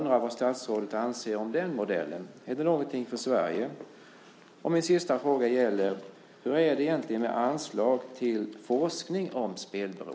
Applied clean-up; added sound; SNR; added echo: none; none; none; none.